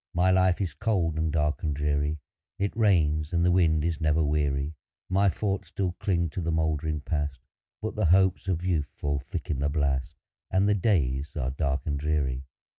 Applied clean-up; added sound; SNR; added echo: none; none; none; none.